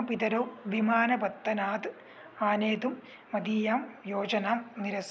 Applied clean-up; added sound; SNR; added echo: none; none; none; none.